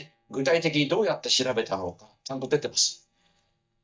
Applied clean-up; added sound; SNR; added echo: neural mask model DeepFilterNet 3.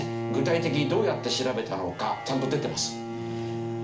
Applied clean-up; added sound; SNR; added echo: none; Bowed string instrument; 5 dB; reverberation time 0.4 s.